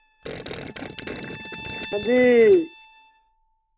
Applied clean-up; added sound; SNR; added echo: none; Gurgling + Bowed string instrument; 14 dB; none.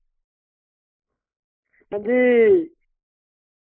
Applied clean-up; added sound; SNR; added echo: neural mask model Resemble Enhance denoiser.